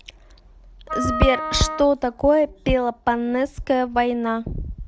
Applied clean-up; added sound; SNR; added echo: none; Wind instrument, woodwind instrument; 7 dB; none.